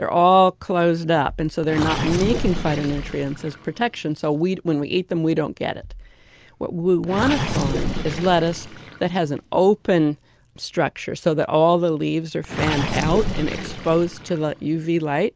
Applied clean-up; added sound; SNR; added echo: none; Gurgling; 9 dB; none.